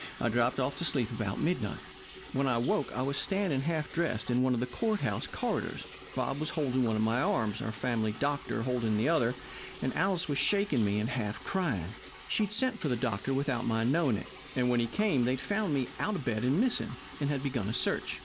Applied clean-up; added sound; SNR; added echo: none; Liquid; 16 dB; none.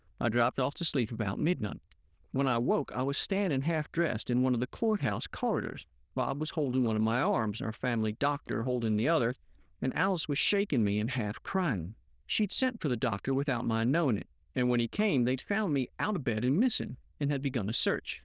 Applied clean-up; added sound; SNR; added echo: neural diffusion model UNIVERSE++.